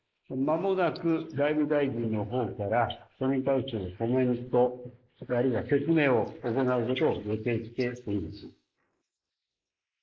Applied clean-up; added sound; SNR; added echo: neural mask model Resemble Enhance denoiser.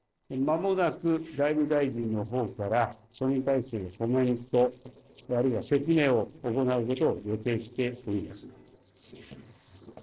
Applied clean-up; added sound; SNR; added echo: neural separator model SepFormer DNS4.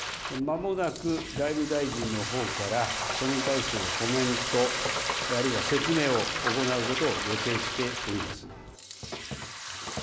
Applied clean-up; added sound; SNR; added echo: none; Frying (food); 2 dB; none.